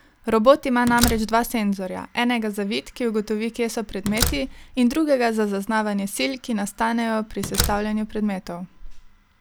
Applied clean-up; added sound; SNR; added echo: none; Slam; 7 dB; none.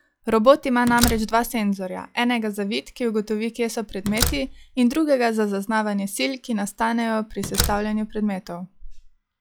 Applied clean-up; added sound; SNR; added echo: classical method log-MMSE.